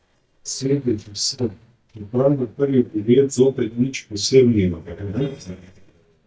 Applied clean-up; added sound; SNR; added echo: neural mask model DeepFilterNet 3.